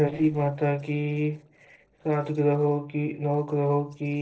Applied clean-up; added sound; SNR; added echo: neural separator model SepFormer DNS4.